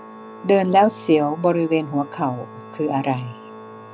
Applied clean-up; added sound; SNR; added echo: none; Organ; 18 dB; none.